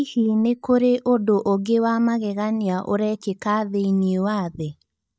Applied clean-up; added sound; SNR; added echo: neural mask model DeepFilterNet 3.